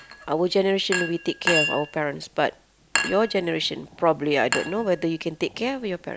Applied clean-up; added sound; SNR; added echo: none; Chink, clink; 7 dB; none.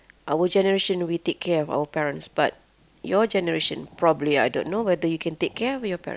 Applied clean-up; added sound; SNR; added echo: none; none; none; none.